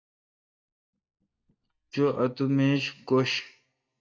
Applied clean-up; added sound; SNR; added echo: neural mask model DeepFilterNet 3.